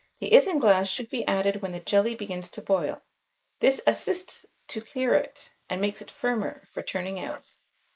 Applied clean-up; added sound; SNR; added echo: neural mask model Resemble Enhance denoiser.